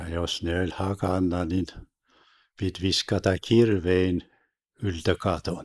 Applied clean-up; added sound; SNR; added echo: neural mask model Resemble Enhance denoiser.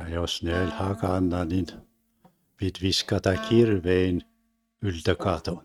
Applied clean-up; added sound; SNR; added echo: neural mask model RNNoise.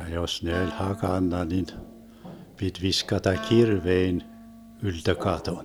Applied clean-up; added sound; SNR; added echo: none; Wind instrument, woodwind instrument; 17 dB; none.